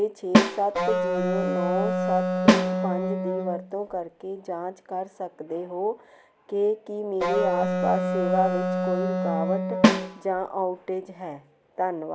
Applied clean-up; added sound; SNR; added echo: none; Snare drum + Wind instrument, woodwind instrument; -5 dB; none.